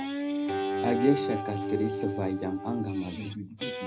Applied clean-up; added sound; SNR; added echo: none; Guitar; 2 dB; reverberation time 0.4 s.